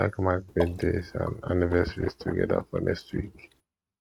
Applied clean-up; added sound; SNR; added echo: neural mask model RNNoise.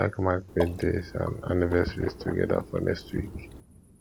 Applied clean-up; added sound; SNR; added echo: none; Water / Liquid + Fireworks; 11 dB; none.